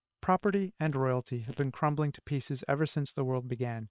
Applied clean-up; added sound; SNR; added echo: neural separator model SepFormer WHAM!.